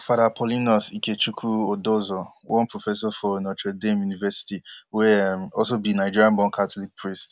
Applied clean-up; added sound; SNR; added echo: none; none; none; none.